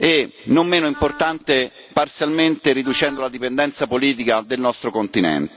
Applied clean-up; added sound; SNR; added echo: none; Wind instrument, woodwind instrument; 19 dB; none.